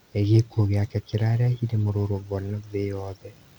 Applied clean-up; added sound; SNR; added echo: none; none; none; none.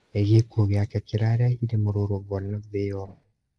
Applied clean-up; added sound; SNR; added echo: neural mask model DeepFilterNet 3.